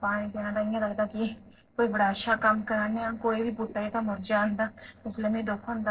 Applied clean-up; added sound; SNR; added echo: neural separator model SepFormer DNS4.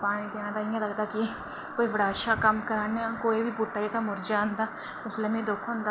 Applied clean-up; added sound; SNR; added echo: none; none; none; none.